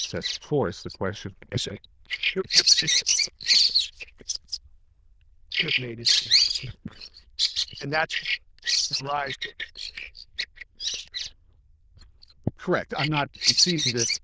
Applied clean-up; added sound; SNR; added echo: neural diffusion model UNIVERSE++.